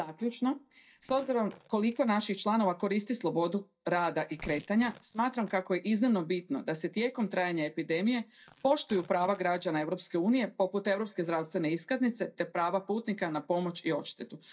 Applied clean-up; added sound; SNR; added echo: neural mask model DeepFilterNet 3.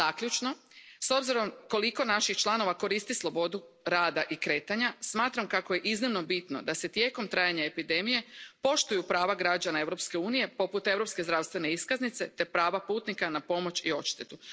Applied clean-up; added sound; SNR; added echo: none; none; none; none.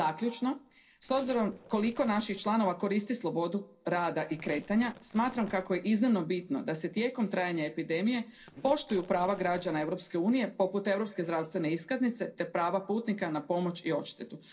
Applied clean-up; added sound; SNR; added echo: neural separator model SepFormer DNS4.